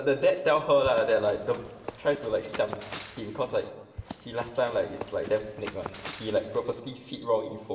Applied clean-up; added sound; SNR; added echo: none; Run; 12 dB; reverberation time 2.7 s.